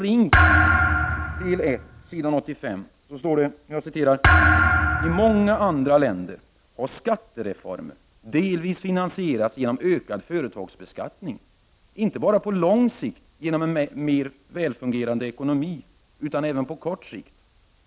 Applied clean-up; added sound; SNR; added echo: none; Thump, thud; -3 dB; none.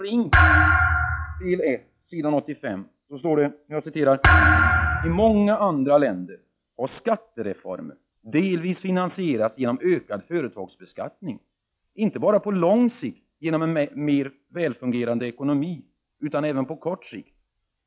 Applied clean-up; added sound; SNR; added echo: classical method log-MMSE.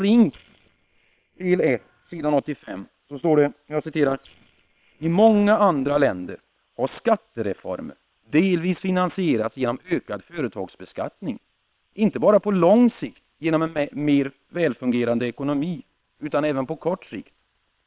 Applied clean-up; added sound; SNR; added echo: neural separator model SepFormer WHAM!.